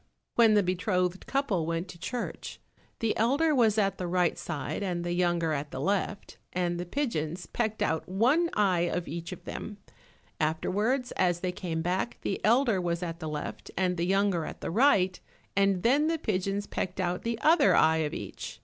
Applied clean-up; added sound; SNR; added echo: none; none; none; none.